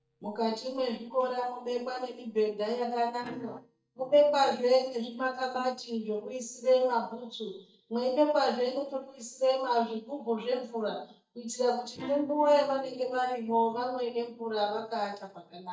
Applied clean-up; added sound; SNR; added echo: neural mask model DeepFilterNet 3.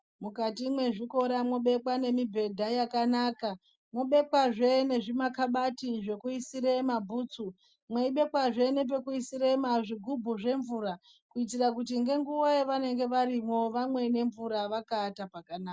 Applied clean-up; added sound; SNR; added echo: none; none; none; none.